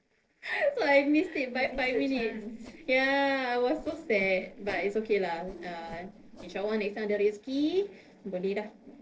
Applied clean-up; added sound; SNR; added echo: neural separator model SepFormer DNS4.